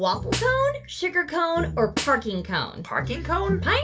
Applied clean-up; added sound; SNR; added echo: none; Snare drum; 11 dB; reverberation time 0.2 s.